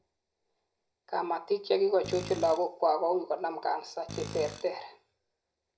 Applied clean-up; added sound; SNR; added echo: none; Tools; 13 dB; reverberation time 0.5 s.